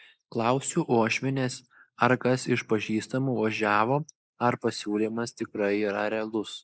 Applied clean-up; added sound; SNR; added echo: neural mask model Resemble Enhance denoiser.